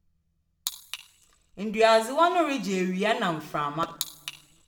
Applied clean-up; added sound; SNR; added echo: none; none; none; reverberation time 1.0 s.